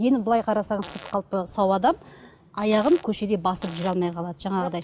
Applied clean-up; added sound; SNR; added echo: none; Fart; 20 dB; none.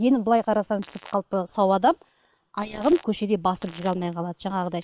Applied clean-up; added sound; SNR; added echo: neural separator model SepFormer WHAM!.